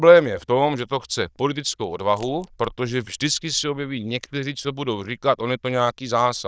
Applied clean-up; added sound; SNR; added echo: neural diffusion model UNIVERSE++.